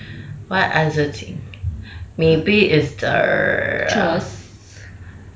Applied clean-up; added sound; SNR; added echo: none; none; none; none.